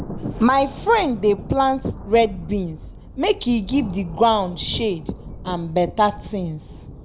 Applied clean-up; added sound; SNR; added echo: none; Thunder; 13 dB; none.